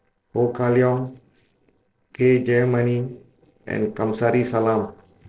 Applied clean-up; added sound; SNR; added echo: neural separator model SepFormer DNS4.